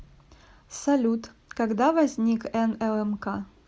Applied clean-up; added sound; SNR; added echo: none; none; none; none.